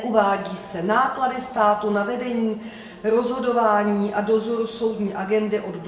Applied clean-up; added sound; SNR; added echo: none; none; none; reverberation time 0.6 s.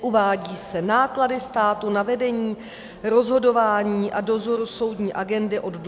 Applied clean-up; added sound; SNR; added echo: none; none; none; none.